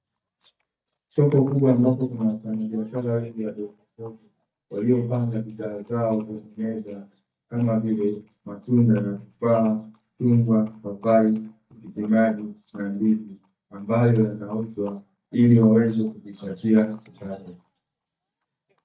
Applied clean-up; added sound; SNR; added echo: neural mask model DeepFilterNet 3.